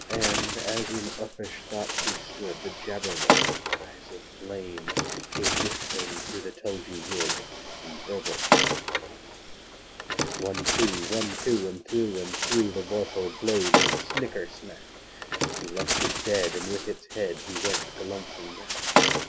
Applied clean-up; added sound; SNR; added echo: none; Bird; -4 dB; none.